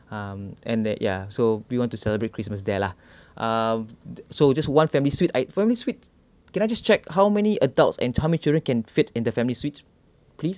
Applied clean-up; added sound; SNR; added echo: none; none; none; none.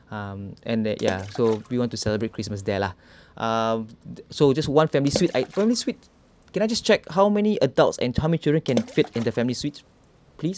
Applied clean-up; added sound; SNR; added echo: none; Water / Splash, splatter; 13 dB; none.